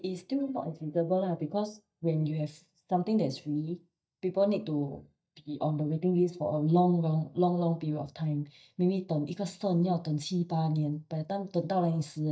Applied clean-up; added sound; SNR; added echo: neural mask model DeepFilterNet 3.